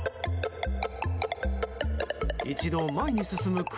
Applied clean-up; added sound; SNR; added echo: none; none; none; none.